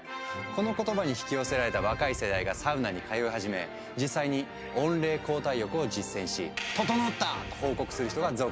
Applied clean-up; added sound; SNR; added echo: none; none; none; none.